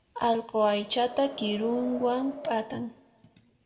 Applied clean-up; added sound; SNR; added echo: none; Wind; 16 dB; reverberation time 0.9 s.